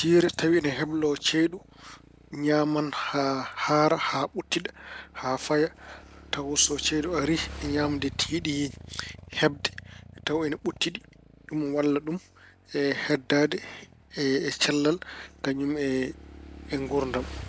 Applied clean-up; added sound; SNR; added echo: none; Motorcycle / Engine; 18 dB; none.